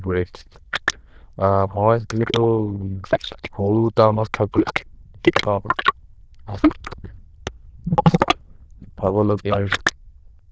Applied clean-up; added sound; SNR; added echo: neural diffusion model UNIVERSE++.